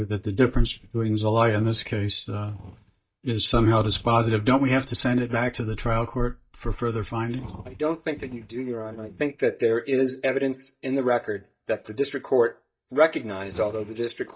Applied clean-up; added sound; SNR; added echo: neural mask model DeepFilterNet 3.